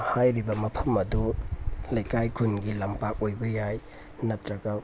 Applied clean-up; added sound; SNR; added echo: none; none; none; none.